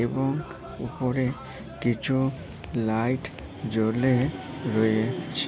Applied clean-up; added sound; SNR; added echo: none; Cheering + Walk, footsteps; 13 dB; none.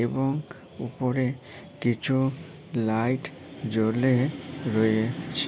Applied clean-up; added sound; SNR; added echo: none; none; none; none.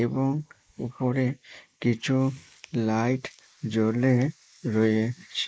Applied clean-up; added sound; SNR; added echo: neural mask model Resemble Enhance denoiser.